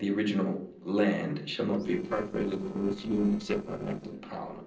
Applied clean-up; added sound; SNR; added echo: neural separator model SepFormer DNS4.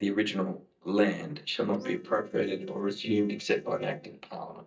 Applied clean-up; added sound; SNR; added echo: neural mask model DeepFilterNet 3.